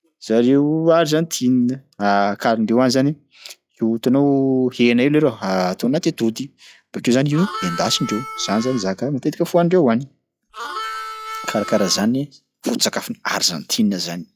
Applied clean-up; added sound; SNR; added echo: classical method log-MMSE.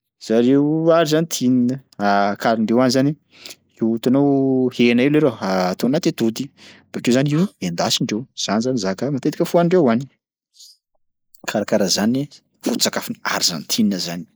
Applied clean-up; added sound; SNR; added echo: neural mask model Resemble Enhance denoiser.